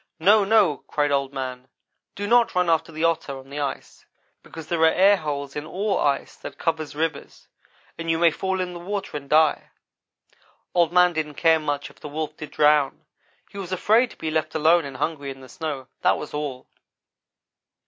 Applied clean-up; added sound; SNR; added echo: none; none; none; none.